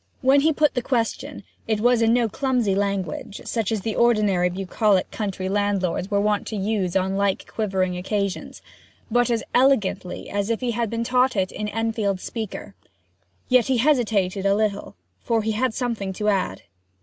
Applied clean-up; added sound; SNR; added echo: none; none; none; none.